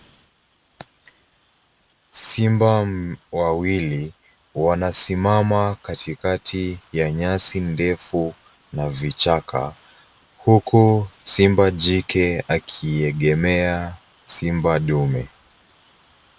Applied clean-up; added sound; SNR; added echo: none; none; none; none.